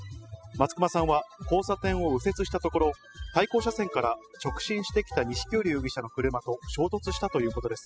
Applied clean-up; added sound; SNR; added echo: classical method spectral subtraction.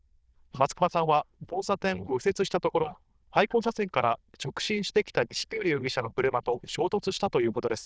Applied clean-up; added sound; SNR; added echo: neural diffusion model UNIVERSE++.